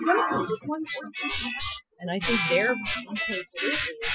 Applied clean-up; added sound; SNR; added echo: classical method Wiener filter.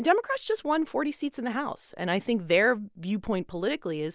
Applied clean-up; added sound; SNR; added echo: none; none; none; none.